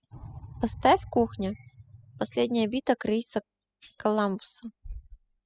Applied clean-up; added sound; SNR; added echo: classical method spectral subtraction.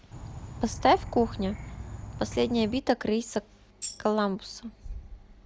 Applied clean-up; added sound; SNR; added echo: none; Insect + Tambourine; 10 dB; none.